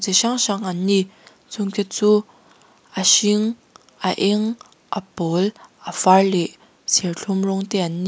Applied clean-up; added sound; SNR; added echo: none; none; none; none.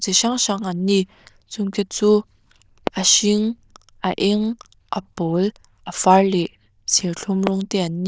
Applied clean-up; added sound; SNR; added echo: neural diffusion model UNIVERSE++.